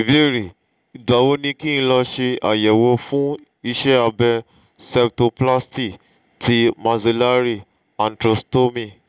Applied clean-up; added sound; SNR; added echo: none; none; none; none.